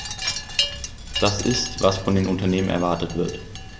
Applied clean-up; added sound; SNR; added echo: none; Wind chime; 8 dB; none.